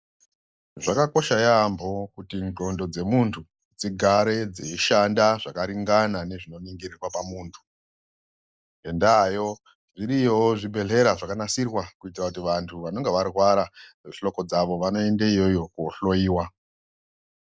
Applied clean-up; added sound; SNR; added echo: none; none; none; none.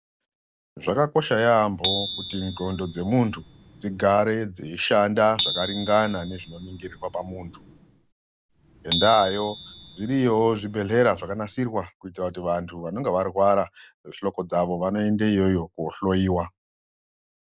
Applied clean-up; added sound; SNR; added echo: none; Bicycle bell; 9 dB; none.